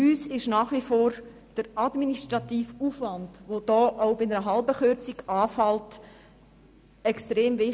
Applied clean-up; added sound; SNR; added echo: none; none; none; none.